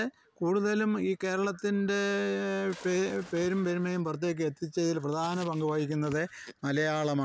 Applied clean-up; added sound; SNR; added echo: none; Bird; 19 dB; none.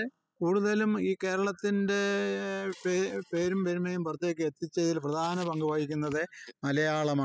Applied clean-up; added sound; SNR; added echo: classical method spectral subtraction.